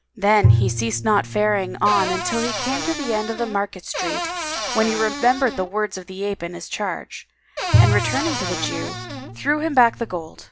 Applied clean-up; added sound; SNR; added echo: none; Bowed string instrument + Cupboard open or close / Door; 1 dB; none.